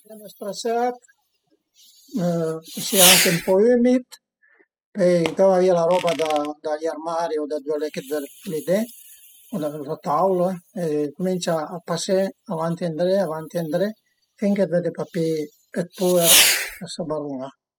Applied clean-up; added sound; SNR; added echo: classical method spectral subtraction.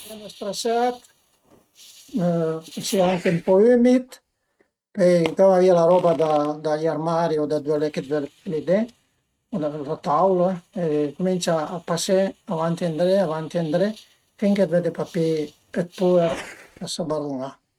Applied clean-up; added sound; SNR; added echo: neural mask model RNNoise.